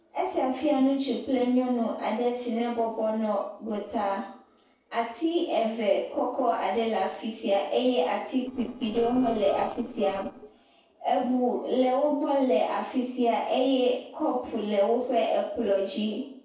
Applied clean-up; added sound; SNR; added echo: neural separator model SepFormer DNS4.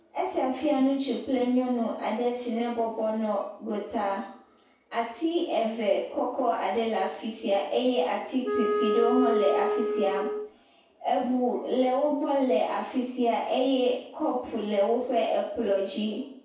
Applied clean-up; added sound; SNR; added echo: none; Wind instrument, woodwind instrument; 1 dB; reverberation time 0.6 s.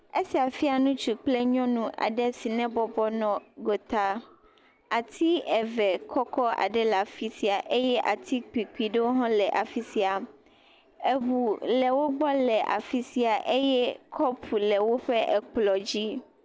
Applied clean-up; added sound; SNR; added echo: none; none; none; none.